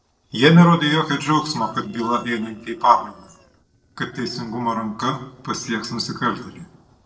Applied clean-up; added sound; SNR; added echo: neural separator model SepFormer DNS4.